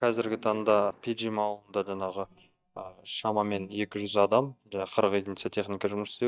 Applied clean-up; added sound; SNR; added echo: neural mask model DeepFilterNet 3.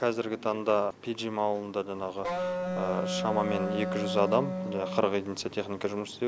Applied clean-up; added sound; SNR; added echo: none; Wind instrument, woodwind instrument; 3 dB; none.